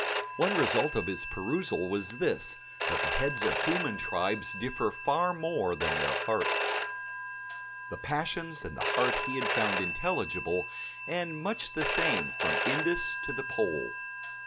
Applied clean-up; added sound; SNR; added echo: none; Telephone; 1 dB; none.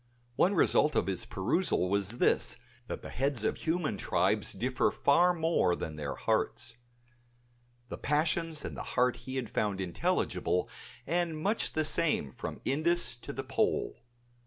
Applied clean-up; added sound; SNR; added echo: none; none; none; none.